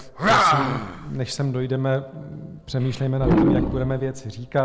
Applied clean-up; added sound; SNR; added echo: none; Animal; -1 dB; none.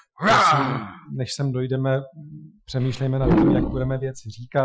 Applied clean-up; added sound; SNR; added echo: classical method Wiener filter.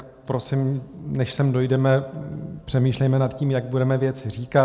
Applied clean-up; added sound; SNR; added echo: none; none; none; none.